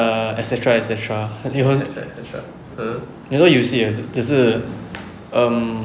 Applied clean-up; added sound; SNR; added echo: none; none; none; none.